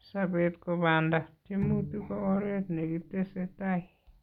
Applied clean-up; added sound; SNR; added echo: none; Bowed string instrument; 10 dB; none.